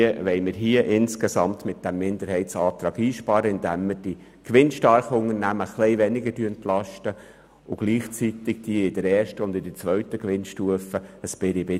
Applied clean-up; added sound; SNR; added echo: none; none; none; none.